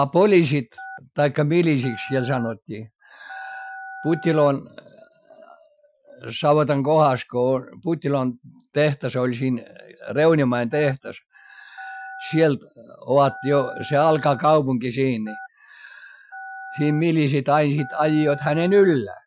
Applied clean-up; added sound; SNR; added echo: classical method Wiener filter.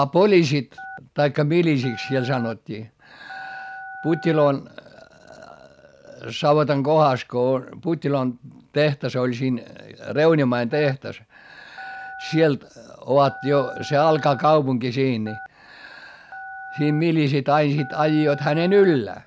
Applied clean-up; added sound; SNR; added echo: none; Telephone; 16 dB; none.